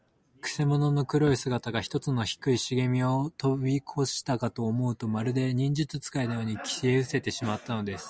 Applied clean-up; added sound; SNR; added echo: none; none; none; none.